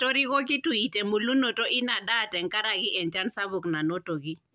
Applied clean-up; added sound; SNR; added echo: none; none; none; none.